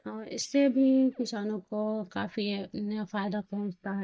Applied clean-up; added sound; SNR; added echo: neural mask model DeepFilterNet 3.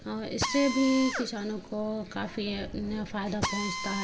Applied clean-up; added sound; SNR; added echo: none; Drill; 7 dB; reverberation time 0.9 s.